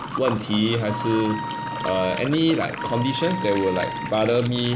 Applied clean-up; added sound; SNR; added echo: none; Wind instrument, woodwind instrument + Liquid; 8 dB; none.